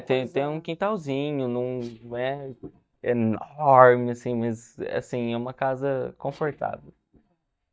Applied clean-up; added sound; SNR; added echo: neural mask model DeepFilterNet 3.